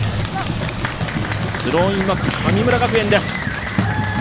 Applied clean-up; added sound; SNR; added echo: none; Applause; 8 dB; none.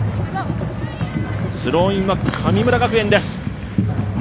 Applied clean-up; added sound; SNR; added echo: none; none; none; none.